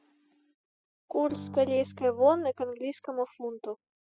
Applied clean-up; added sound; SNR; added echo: classical method spectral subtraction.